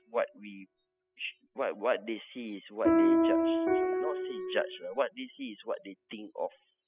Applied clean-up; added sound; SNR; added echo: classical method spectral subtraction.